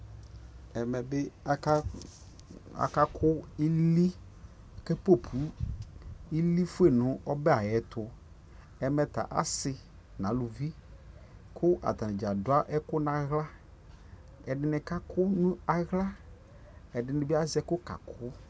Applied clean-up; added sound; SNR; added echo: none; none; none; none.